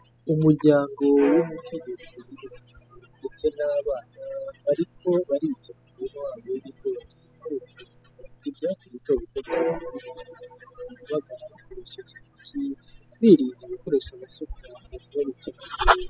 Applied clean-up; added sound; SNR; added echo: classical method spectral subtraction.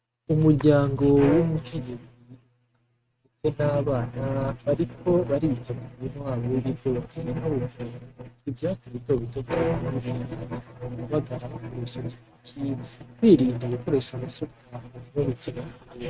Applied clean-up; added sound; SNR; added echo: neural mask model RNNoise.